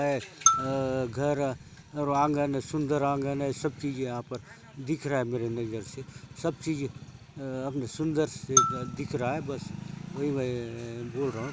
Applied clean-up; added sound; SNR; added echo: none; Marimba, xylophone; 1 dB; none.